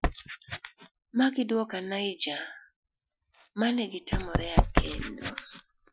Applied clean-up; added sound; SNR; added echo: classical method Wiener filter.